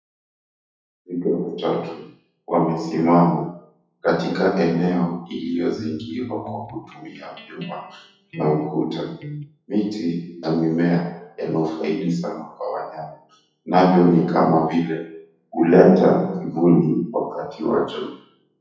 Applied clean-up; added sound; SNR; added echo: classical method WPE with log-MMSE.